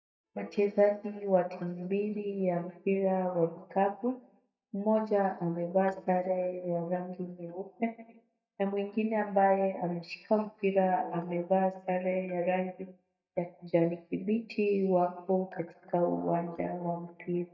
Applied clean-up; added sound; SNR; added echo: neural mask model DeepFilterNet 3.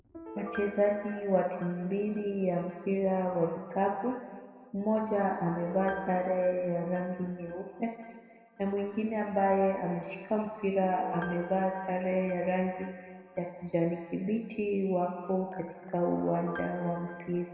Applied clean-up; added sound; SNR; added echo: none; Piano; 17 dB; reverberation time 2.0 s.